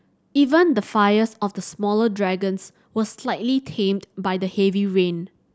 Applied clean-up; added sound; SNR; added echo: none; none; none; none.